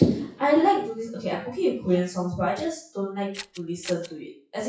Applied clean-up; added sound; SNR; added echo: classical method WPE with log-MMSE.